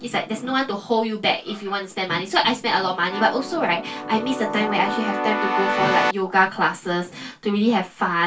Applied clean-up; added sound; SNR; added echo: none; Keyboard (musical); 3 dB; reverberation time 0.2 s.